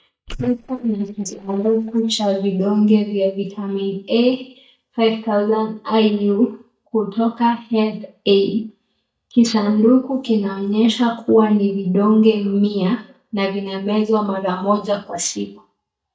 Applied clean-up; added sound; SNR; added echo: neural mask model DeepFilterNet 3.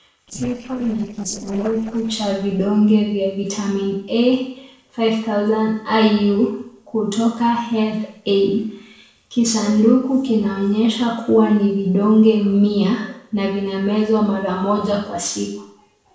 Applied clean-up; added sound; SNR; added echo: neural separator model SepFormer DNS4.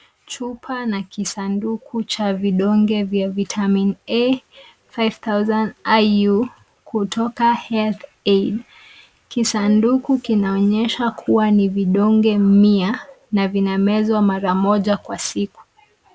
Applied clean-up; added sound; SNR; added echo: none; none; none; none.